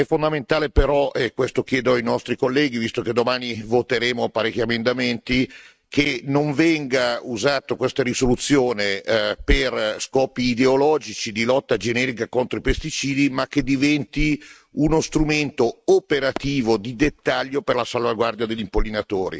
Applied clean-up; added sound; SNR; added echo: neural mask model RNNoise.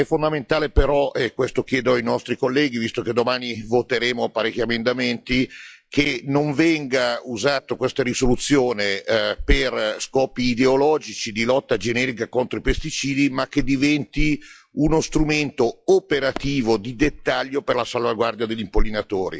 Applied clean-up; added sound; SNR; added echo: classical method log-MMSE.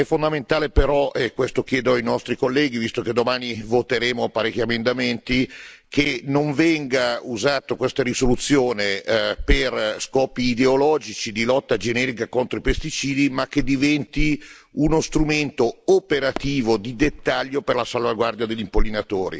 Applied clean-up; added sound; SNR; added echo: none; Fireworks; 16 dB; none.